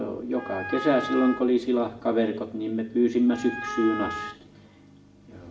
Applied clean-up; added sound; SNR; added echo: none; Wind instrument, woodwind instrument; 9 dB; reverberation time 0.7 s.